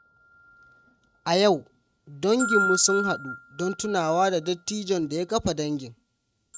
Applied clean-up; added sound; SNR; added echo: neural mask model RNNoise.